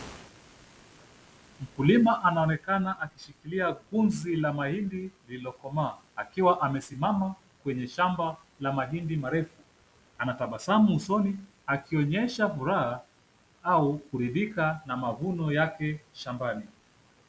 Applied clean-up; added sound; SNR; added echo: none; none; none; none.